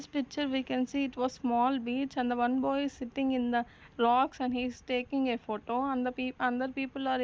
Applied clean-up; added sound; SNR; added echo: none; none; none; none.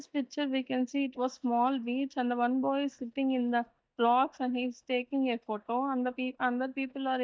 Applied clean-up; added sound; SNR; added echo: neural mask model DeepFilterNet 3.